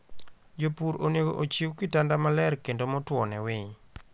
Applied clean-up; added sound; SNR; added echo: none; none; none; none.